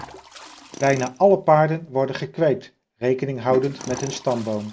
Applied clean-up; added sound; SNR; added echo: none; Toilet flush + Tools; 17 dB; none.